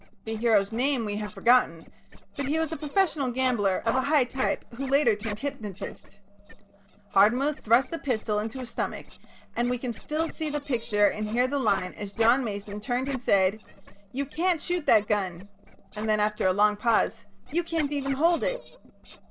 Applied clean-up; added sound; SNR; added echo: neural separator model SepFormer DNS4.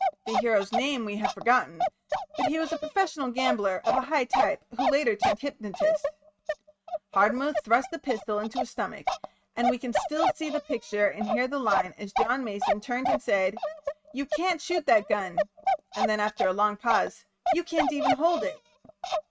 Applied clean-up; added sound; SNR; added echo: neural mask model RNNoise.